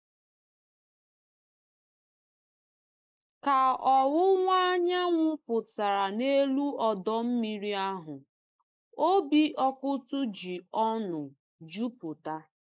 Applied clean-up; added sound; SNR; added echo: neural mask model Resemble Enhance denoiser.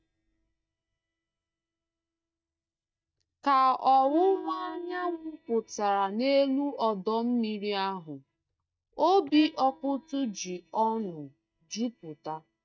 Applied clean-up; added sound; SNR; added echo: neural mask model DeepFilterNet 3.